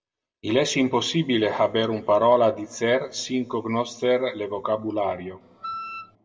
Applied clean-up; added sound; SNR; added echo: none; Wind instrument, woodwind instrument; 11 dB; reverberation time 0.4 s.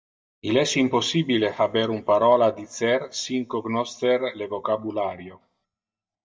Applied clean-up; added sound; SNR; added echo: neural mask model DeepFilterNet 3.